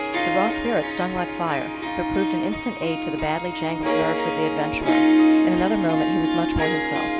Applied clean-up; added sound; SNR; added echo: none; Harp; -5 dB; none.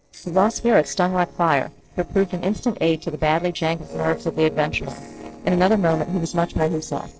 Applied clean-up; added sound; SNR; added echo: neural separator model SepFormer DNS4.